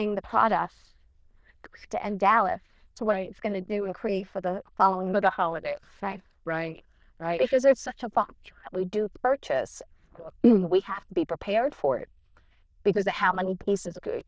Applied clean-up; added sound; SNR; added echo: neural diffusion model UNIVERSE++.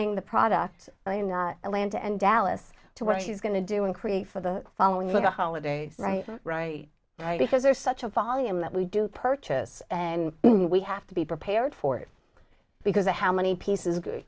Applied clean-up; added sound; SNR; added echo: none; none; none; none.